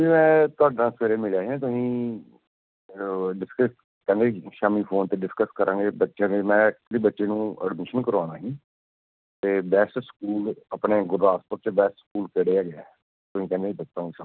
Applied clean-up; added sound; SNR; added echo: none; none; none; none.